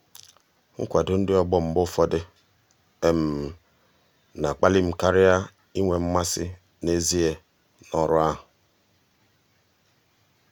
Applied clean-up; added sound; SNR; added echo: none; none; none; none.